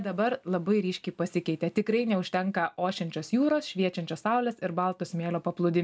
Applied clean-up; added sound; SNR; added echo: none; none; none; none.